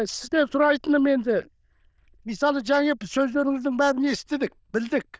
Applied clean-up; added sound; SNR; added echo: neural diffusion model UNIVERSE++.